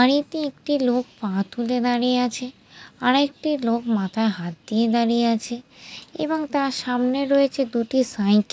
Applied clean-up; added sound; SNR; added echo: none; none; none; none.